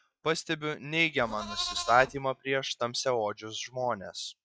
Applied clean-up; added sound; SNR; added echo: classical method log-MMSE.